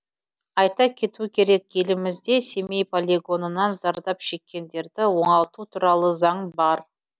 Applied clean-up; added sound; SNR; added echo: none; none; none; none.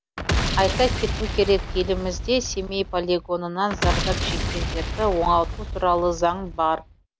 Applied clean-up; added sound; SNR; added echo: none; Boom; 3 dB; none.